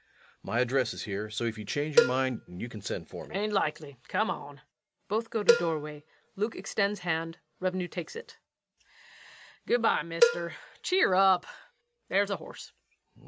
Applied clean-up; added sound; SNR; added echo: none; Cowbell; 1 dB; none.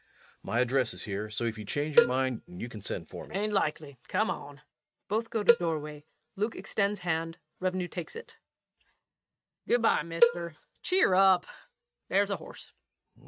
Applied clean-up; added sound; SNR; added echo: neural mask model RNNoise.